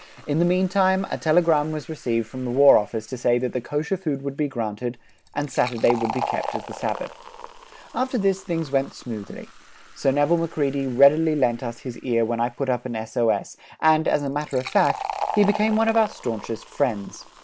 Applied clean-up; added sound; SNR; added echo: none; Fill (with liquid); 13 dB; none.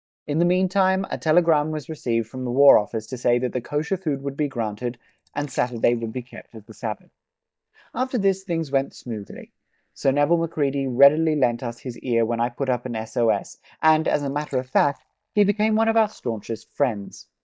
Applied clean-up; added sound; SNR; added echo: neural mask model DeepFilterNet 3.